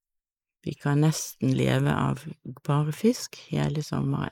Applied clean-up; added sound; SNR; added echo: neural mask model Resemble Enhance denoiser.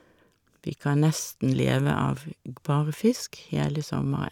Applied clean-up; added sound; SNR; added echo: none; none; none; none.